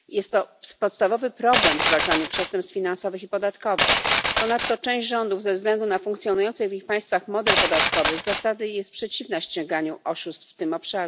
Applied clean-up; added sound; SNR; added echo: none; Glass; -4 dB; none.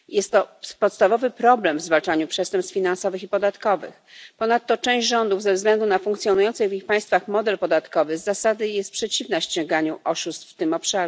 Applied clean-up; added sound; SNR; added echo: none; none; none; none.